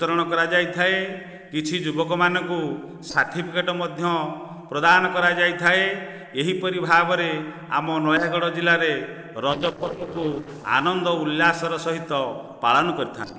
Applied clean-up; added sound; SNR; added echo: neural separator model SepFormer DNS4.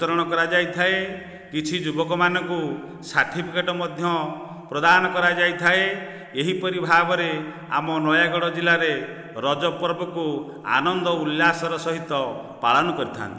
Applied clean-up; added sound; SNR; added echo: none; none; none; none.